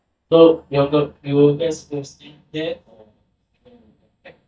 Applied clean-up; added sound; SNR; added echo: neural mask model DeepFilterNet 3.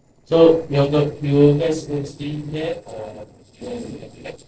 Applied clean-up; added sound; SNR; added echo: neural separator model SepFormer DNS4.